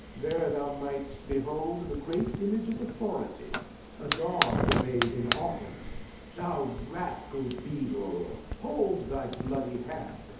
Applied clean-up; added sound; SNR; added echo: none; Fire; 4 dB; reverberation time 2.2 s.